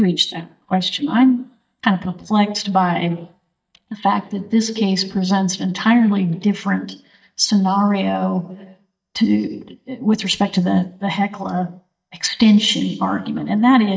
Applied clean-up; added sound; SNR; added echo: neural mask model DeepFilterNet 3.